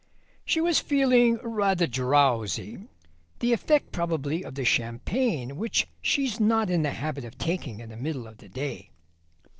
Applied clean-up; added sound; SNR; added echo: neural separator model SepFormer DNS4.